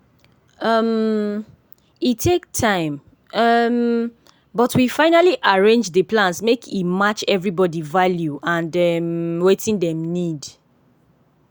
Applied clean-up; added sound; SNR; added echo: none; none; none; none.